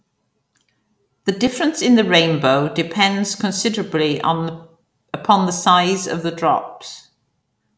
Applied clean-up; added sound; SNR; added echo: none; none; none; none.